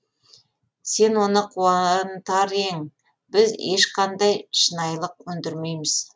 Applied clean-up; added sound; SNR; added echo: none; none; none; none.